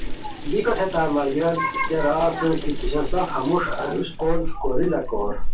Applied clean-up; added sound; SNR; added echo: none; Sink (filling or washing) / Water tap, faucet; 1 dB; reverberation time 0.1 s.